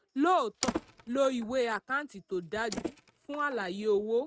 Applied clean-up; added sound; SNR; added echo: neural mask model RNNoise.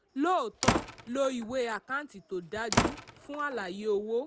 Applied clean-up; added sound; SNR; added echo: none; Slam; 2 dB; none.